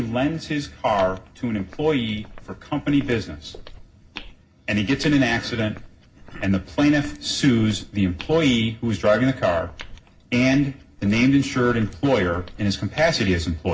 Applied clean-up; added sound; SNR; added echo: none; Walk, footsteps; 19 dB; reverberation time 0.4 s.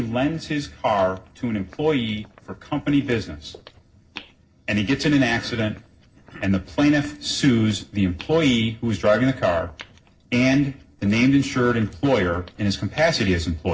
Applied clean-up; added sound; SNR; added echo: neural separator model SepFormer DNS4.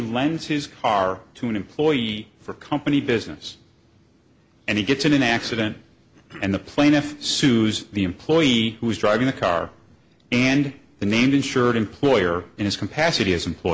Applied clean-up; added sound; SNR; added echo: none; none; none; none.